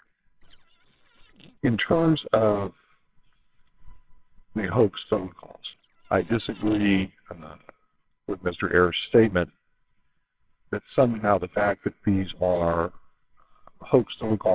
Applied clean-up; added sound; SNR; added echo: neural separator model SepFormer WHAMR!.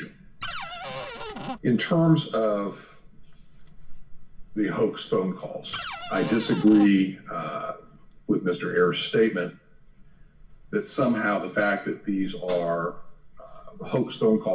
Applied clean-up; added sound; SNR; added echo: none; Cupboard open or close; 9 dB; reverberation time 0.2 s.